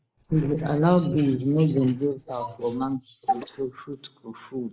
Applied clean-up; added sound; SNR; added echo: neural mask model Resemble Enhance denoiser.